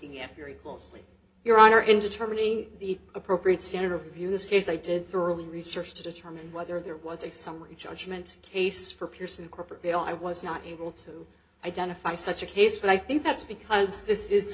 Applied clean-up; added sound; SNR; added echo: none; none; none; reverberation time 0.3 s.